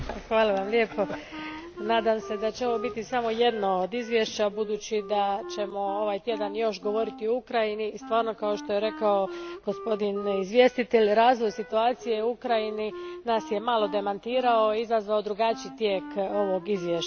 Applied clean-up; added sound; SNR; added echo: none; Wind instrument, woodwind instrument; 14 dB; none.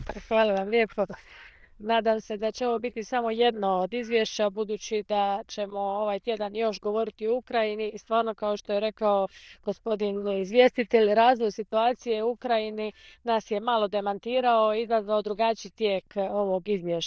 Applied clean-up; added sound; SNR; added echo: neural diffusion model UNIVERSE++.